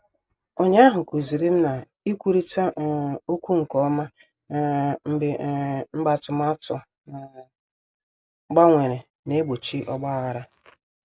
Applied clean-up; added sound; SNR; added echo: none; none; none; none.